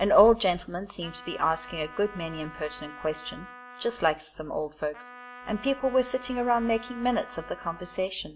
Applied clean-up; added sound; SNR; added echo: none; Trumpet; 18 dB; reverberation time 0.3 s.